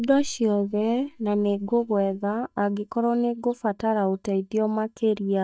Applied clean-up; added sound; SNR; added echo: neural mask model DeepFilterNet 3.